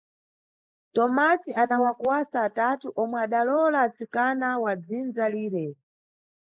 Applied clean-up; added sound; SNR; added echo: neural mask model Resemble Enhance denoiser.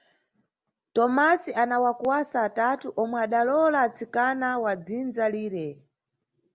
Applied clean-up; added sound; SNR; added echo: none; none; none; none.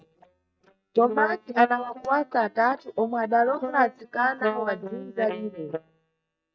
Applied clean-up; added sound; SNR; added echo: neural mask model DeepFilterNet 3.